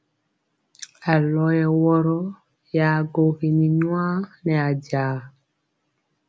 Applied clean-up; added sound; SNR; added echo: none; none; none; none.